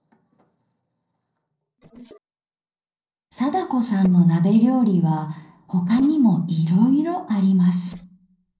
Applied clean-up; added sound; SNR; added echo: neural separator model SepFormer DNS4.